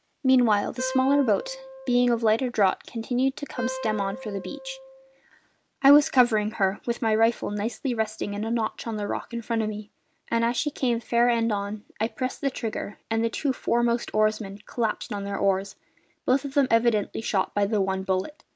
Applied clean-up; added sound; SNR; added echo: none; Wind instrument, woodwind instrument; 13 dB; none.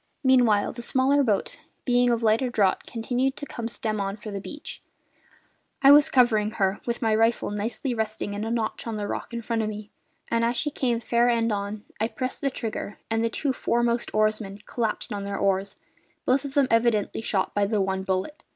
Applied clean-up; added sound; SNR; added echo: none; none; none; none.